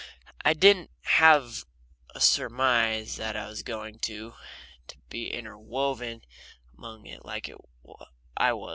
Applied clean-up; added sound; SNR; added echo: none; none; none; none.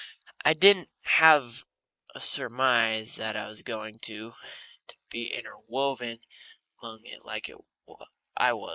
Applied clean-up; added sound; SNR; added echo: neural mask model Resemble Enhance denoiser.